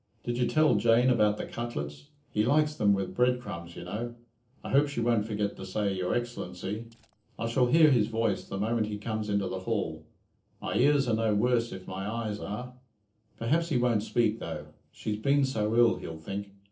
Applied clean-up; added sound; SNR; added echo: neural separator model SepFormer DNS4.